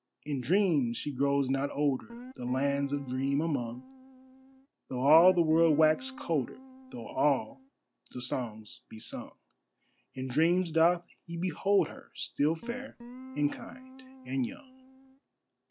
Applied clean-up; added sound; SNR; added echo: none; Guitar; 15 dB; none.